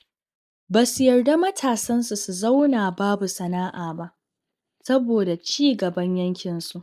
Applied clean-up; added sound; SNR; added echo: neural mask model DeepFilterNet 3.